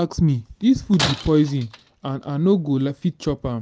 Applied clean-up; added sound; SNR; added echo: none; Shatter; 11 dB; none.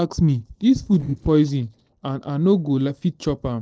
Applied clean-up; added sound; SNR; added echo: neural separator model SepFormer DNS4.